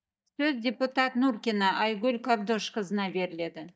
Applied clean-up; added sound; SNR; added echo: neural mask model DeepFilterNet 3.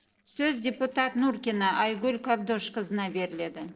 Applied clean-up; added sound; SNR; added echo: neural separator model SepFormer DNS4.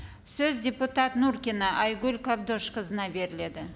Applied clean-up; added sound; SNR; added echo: none; none; none; none.